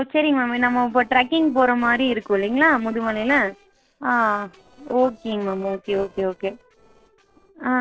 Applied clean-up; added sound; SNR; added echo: neural separator model SepFormer DNS4.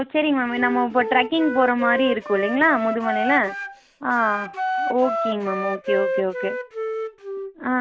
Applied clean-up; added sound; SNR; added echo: none; Wind instrument, woodwind instrument; 5 dB; none.